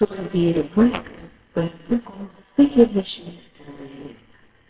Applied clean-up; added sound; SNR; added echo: neural separator model SepFormer WHAMR!.